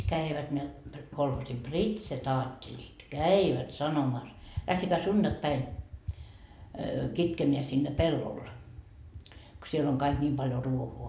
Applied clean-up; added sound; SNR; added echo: none; none; none; none.